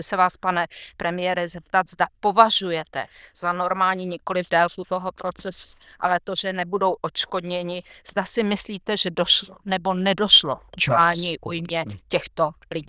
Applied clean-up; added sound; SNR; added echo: neural diffusion model UNIVERSE++.